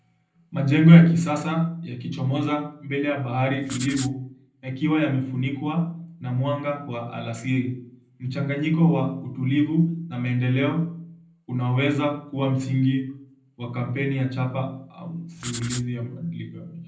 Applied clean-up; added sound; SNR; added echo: neural separator model SepFormer DNS4.